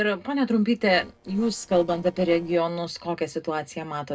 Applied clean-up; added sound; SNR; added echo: neural separator model SepFormer DNS4.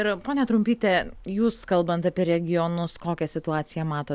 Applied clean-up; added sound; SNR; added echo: none; none; none; none.